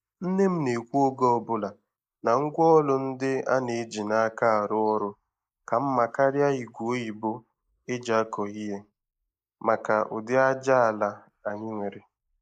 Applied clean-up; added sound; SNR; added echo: neural mask model Resemble Enhance denoiser.